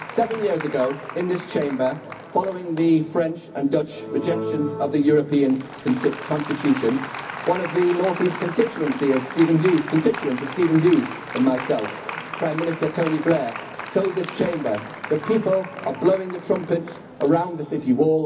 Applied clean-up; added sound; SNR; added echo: none; Applause; 12 dB; reverberation time 0.4 s.